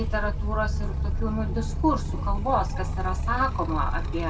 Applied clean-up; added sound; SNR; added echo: none; Motorcycle; -2 dB; reverberation time 1.8 s.